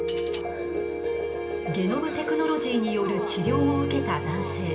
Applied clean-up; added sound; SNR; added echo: none; Tambourine; -1 dB; reverberation time 1.7 s.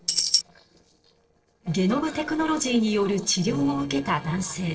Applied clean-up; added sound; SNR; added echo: neural separator model SepFormer DNS4.